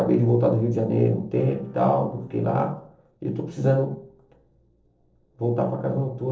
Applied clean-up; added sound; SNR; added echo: neural separator model SepFormer DNS4.